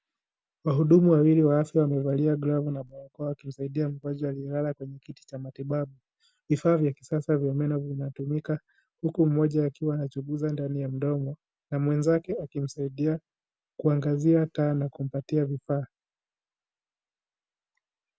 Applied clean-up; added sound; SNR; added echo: none; none; none; none.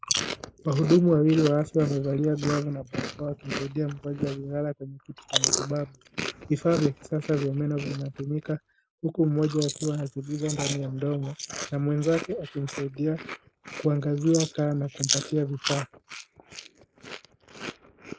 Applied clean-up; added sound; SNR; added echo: neural mask model Resemble Enhance denoiser.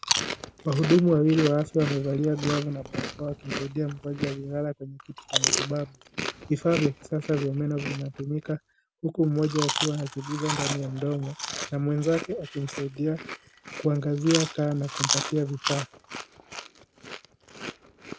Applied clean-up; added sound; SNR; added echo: none; Chewing, mastication; 6 dB; none.